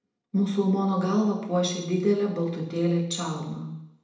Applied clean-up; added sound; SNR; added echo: none; none; none; reverberation time 0.8 s.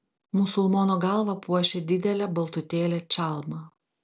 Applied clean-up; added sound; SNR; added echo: none; none; none; none.